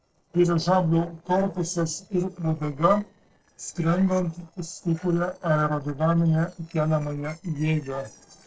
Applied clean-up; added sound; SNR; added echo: neural separator model SepFormer DNS4.